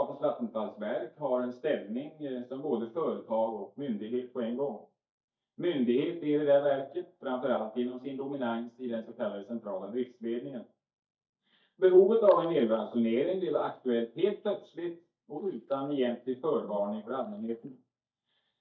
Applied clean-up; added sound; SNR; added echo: neural mask model DeepFilterNet 3.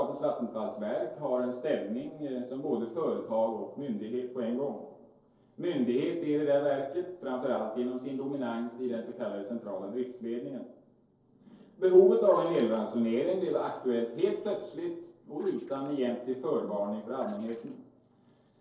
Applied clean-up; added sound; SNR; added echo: neural separator model SepFormer DNS4.